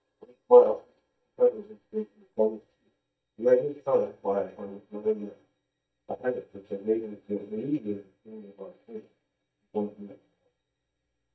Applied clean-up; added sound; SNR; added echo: neural mask model DeepFilterNet 3.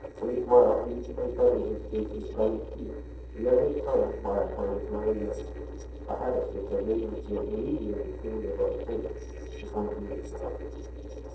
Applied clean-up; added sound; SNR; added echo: neural separator model SepFormer DNS4.